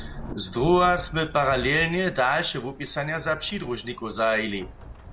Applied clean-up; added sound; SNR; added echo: none; Rain / Thunderstorm; 15 dB; none.